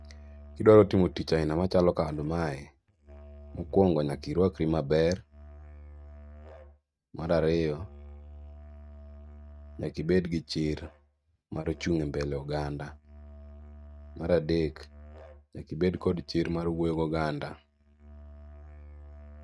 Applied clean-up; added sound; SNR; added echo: neural mask model RNNoise.